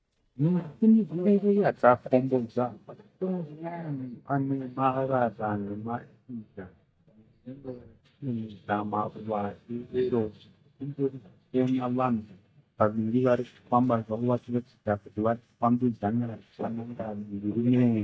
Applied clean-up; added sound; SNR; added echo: neural mask model DeepFilterNet 3.